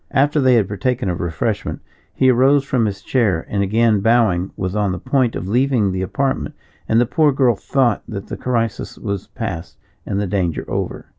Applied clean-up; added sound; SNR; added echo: none; none; none; none.